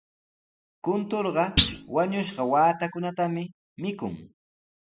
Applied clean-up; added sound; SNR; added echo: none; Thump, thud; -1 dB; none.